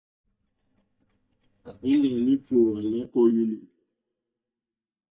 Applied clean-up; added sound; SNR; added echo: neural mask model DeepFilterNet 3.